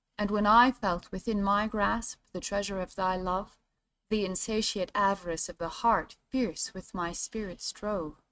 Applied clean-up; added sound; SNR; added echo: neural mask model RNNoise.